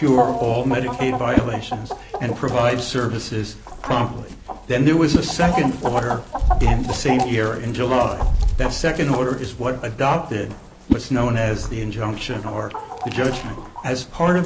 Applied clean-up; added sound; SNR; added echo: none; Chicken, rooster + Whoosh, swoosh, swish; 7 dB; none.